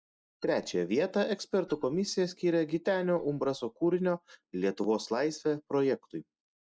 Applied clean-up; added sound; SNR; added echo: neural mask model DeepFilterNet 3.